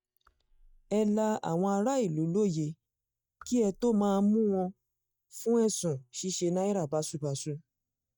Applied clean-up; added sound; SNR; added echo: neural mask model DeepFilterNet 3.